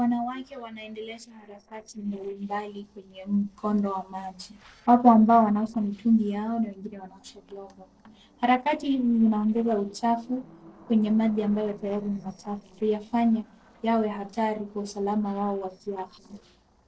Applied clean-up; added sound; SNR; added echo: neural separator model SepFormer DNS4.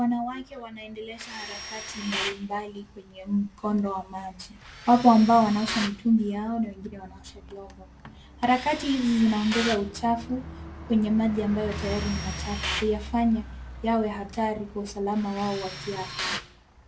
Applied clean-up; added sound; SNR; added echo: none; Bus + Tools; 10 dB; none.